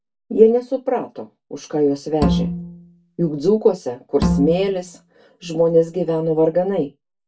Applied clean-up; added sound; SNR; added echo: none; Bowed string instrument; 3 dB; reverberation time 0.2 s.